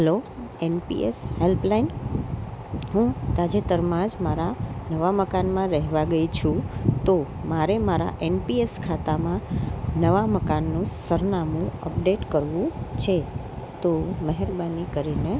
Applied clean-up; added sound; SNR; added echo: none; none; none; none.